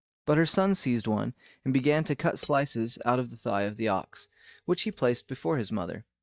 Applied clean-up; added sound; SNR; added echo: neural mask model DeepFilterNet 3.